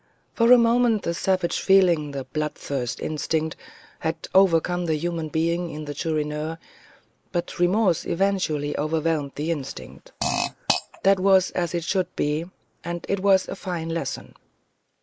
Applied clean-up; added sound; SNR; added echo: neural mask model Resemble Enhance denoiser.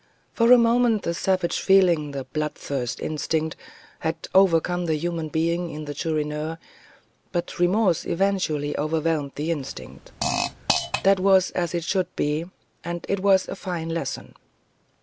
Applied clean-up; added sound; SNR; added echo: none; Fart; 5 dB; none.